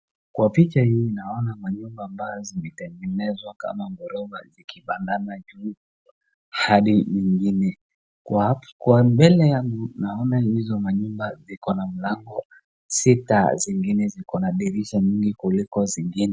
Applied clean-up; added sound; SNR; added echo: none; none; none; none.